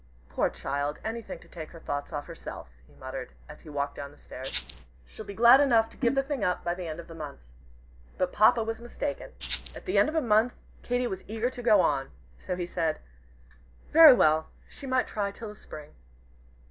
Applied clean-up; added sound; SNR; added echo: none; Rattle (instrument); 4 dB; none.